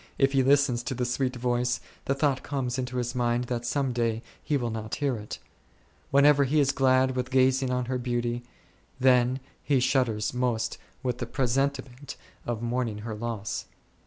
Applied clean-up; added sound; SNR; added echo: none; none; none; none.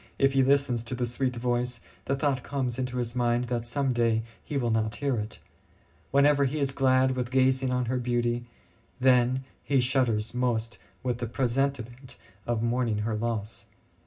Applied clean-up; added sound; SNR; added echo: none; none; none; reverberation time 0.4 s.